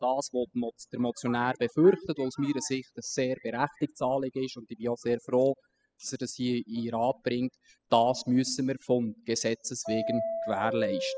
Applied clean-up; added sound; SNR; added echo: classical method spectral subtraction.